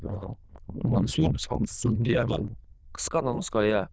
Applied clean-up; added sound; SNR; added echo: neural diffusion model UNIVERSE++.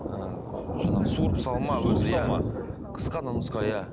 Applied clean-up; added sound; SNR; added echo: none; Thunder; -3 dB; none.